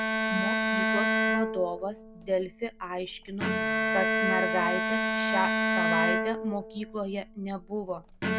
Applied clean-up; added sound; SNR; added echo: none; Bowed string instrument; -4 dB; none.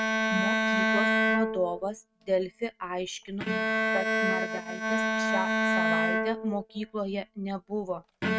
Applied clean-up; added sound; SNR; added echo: neural mask model RNNoise.